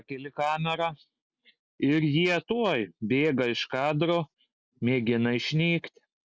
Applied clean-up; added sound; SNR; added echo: none; none; none; none.